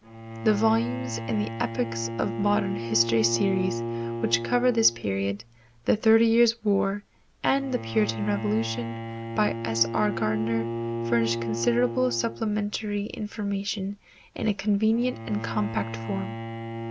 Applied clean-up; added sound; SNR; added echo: none; Bowed string instrument; 7 dB; none.